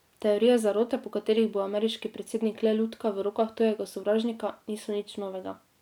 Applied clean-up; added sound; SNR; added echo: none; none; none; none.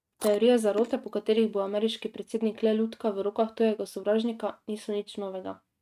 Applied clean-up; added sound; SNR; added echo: neural mask model RNNoise.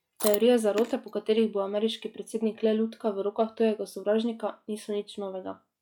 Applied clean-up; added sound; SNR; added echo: classical method log-MMSE.